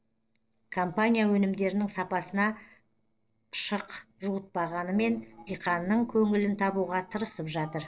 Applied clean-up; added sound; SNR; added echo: neural separator model SepFormer DNS4.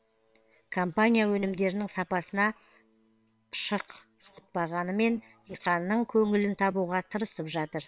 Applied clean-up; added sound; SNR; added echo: neural separator model SepFormer WHAM!.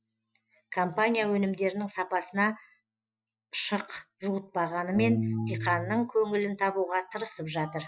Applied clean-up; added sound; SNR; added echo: classical method Wiener filter.